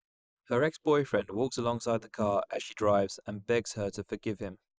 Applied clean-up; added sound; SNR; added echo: neural mask model Resemble Enhance denoiser.